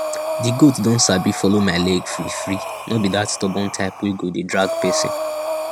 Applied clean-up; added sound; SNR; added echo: none; Breathing; 7 dB; none.